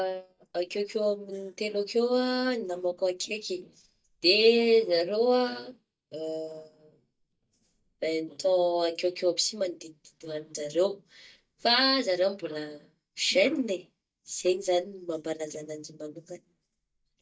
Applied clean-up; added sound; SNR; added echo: neural mask model DeepFilterNet 3.